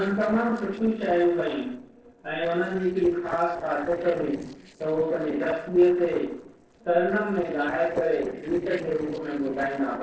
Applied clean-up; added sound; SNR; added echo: neural separator model SepFormer DNS4.